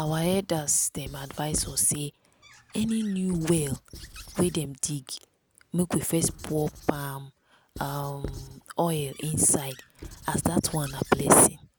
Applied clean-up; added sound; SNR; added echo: none; Squeak / Writing; 18 dB; none.